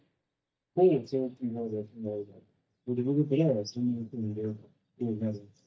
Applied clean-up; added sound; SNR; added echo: neural mask model DeepFilterNet 3.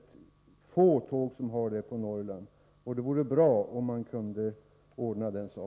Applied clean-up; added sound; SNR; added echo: none; none; none; none.